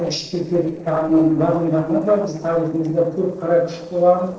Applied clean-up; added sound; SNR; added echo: neural separator model SepFormer DNS4.